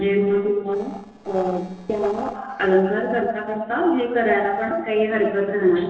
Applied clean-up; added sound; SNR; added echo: neural separator model SepFormer DNS4.